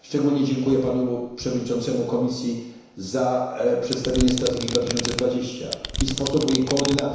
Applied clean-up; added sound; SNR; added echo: none; Domestic sounds, home sounds; 6 dB; reverberation time 1.0 s.